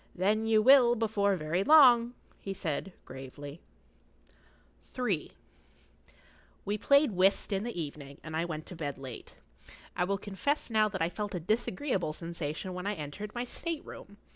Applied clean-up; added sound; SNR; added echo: none; none; none; none.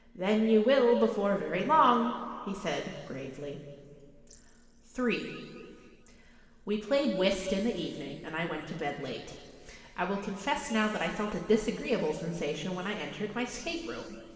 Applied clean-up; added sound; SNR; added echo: none; none; none; reverberation time 2.1 s.